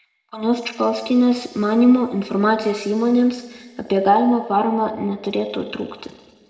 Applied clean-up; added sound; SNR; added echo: none; none; none; reverberation time 1.9 s.